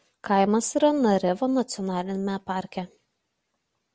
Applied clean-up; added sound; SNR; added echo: none; none; none; none.